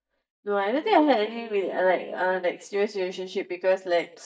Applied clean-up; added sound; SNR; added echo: neural mask model DeepFilterNet 3.